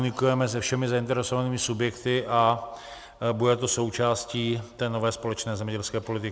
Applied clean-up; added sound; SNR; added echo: none; none; none; none.